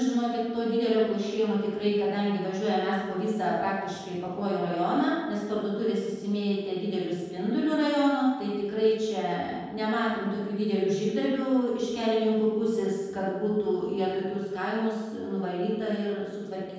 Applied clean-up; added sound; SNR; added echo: none; none; none; reverberation time 1.2 s.